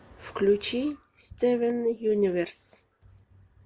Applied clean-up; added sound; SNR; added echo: none; none; none; none.